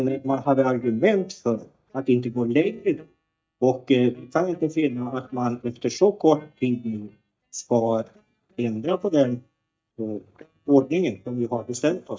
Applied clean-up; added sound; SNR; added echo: neural mask model DeepFilterNet 3.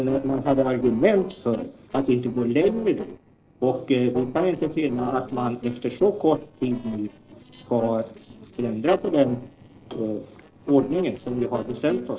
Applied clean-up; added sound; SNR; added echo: neural separator model SepFormer DNS4.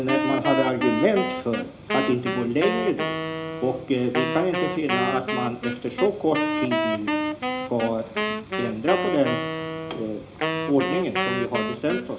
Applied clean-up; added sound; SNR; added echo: none; Wind instrument, woodwind instrument; 2 dB; reverberation time 0.4 s.